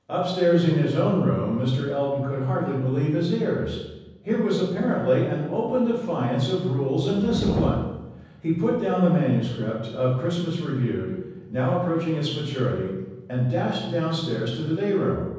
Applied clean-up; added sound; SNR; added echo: none; Fire; 7 dB; reverberation time 1.1 s.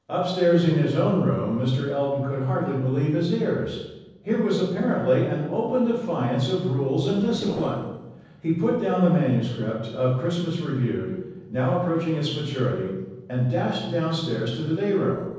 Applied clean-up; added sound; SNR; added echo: neural separator model SepFormer DNS4.